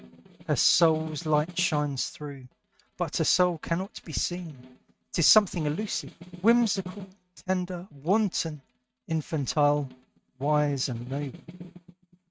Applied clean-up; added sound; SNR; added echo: neural mask model RNNoise.